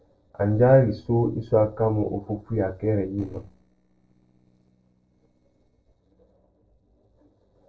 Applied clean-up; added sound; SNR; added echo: neural separator model SepFormer DNS4.